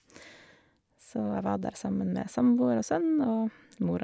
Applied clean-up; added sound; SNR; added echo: none; none; none; none.